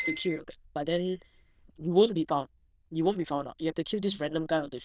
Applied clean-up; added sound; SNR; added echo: neural diffusion model UNIVERSE++.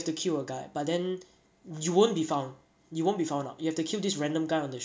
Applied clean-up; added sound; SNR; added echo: none; none; none; none.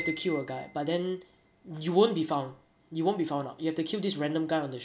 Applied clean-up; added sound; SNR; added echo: none; Piano; 18 dB; none.